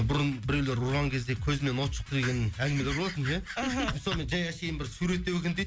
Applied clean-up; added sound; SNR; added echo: none; none; none; none.